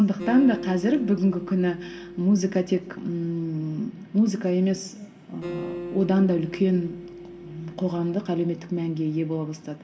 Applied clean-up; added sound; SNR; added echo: none; Acoustic guitar; 14 dB; reverberation time 0.8 s.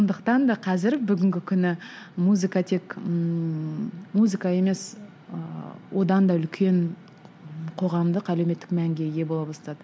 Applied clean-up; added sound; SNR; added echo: none; none; none; none.